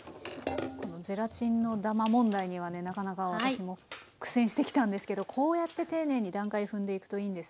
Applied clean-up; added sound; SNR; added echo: none; none; none; none.